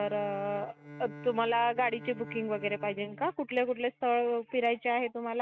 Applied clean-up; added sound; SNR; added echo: neural mask model RNNoise.